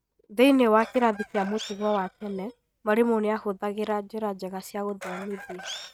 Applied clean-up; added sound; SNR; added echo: neural mask model RNNoise.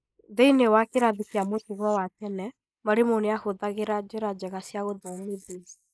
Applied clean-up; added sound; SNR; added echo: neural mask model Resemble Enhance denoiser.